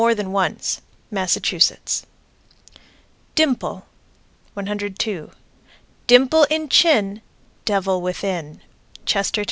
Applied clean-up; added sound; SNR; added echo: none; none; none; none.